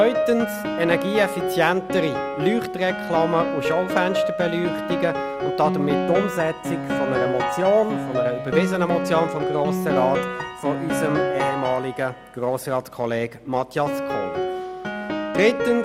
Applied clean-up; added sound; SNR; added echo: none; Piano; 2 dB; none.